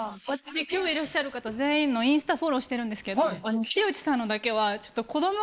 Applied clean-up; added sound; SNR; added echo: neural mask model Resemble Enhance denoiser.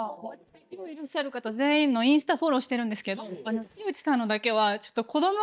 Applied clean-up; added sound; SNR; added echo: neural mask model DeepFilterNet 3.